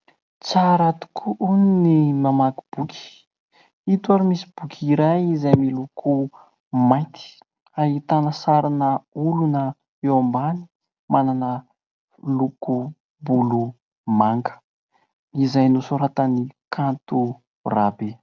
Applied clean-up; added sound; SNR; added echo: none; none; none; none.